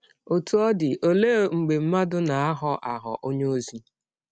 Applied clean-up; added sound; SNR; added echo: none; none; none; none.